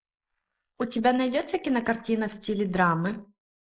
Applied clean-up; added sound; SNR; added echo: neural mask model Resemble Enhance denoiser.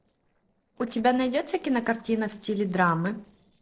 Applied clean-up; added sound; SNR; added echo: neural separator model SepFormer DNS4.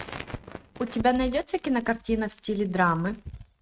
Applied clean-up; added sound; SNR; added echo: neural mask model RNNoise.